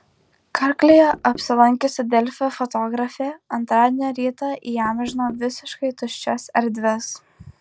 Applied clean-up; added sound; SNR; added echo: none; Knock; 18 dB; none.